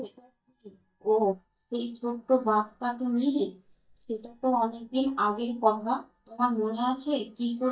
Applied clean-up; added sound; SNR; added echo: neural mask model DeepFilterNet 3.